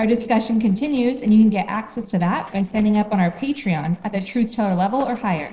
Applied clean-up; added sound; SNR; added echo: neural separator model SepFormer DNS4.